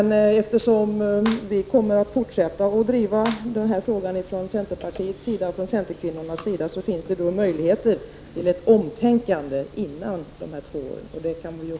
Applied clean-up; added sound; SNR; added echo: none; Clapping; 17 dB; none.